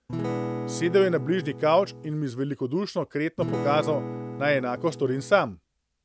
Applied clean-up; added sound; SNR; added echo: none; Acoustic guitar / Strum; 7 dB; none.